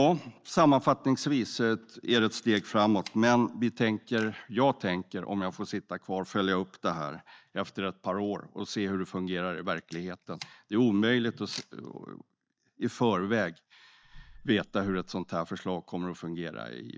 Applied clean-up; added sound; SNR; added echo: neural mask model DeepFilterNet 3.